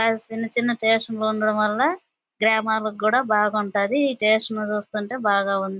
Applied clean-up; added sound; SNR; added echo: none; none; none; none.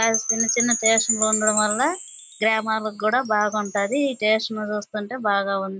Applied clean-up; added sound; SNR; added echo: none; Wind chime / Percussion; 5 dB; none.